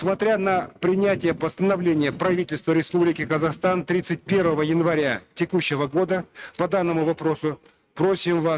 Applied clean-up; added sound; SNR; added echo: neural mask model RNNoise.